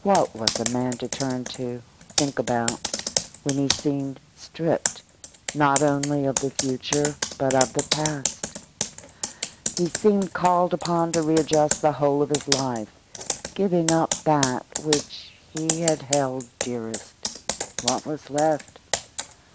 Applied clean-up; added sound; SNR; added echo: none; Computer keyboard; 6 dB; none.